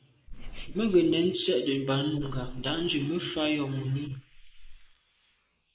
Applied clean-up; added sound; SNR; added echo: neural mask model Resemble Enhance denoiser.